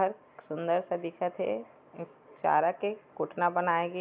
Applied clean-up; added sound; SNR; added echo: none; none; none; none.